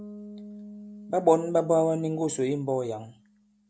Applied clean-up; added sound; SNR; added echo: none; Bass guitar; 18 dB; none.